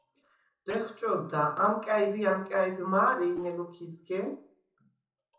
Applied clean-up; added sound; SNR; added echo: neural separator model SepFormer DNS4.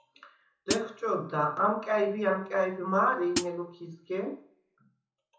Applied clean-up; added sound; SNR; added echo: none; Hi-hat; 2 dB; reverberation time 0.6 s.